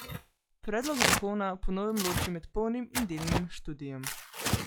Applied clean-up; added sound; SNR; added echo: classical method log-MMSE.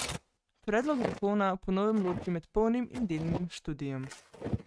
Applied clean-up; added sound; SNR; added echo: neural mask model RNNoise.